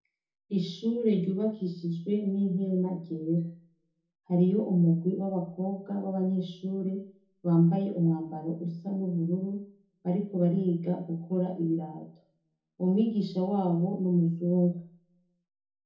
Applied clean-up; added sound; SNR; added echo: none; none; none; reverberation time 0.6 s.